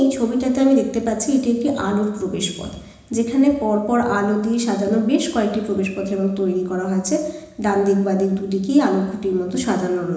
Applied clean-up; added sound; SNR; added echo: none; none; none; reverberation time 1.0 s.